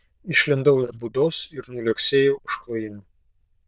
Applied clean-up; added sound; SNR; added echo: neural diffusion model UNIVERSE++.